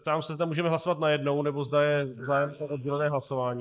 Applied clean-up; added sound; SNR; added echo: neural mask model Resemble Enhance denoiser.